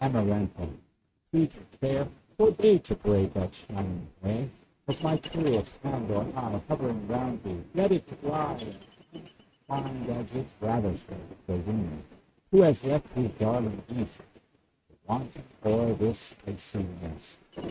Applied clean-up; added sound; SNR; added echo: neural mask model RNNoise.